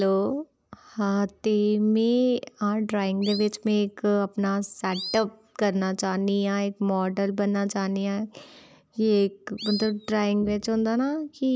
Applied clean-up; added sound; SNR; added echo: neural mask model Resemble Enhance denoiser.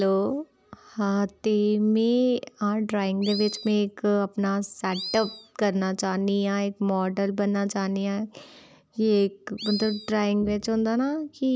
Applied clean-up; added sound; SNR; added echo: none; Animal; 12 dB; none.